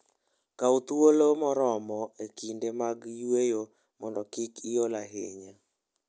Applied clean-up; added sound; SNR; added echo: none; none; none; none.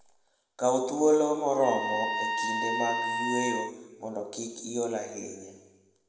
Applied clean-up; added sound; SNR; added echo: none; Trumpet; 3 dB; reverberation time 1.1 s.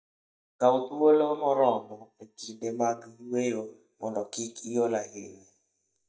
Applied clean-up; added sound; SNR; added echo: neural mask model DeepFilterNet 3.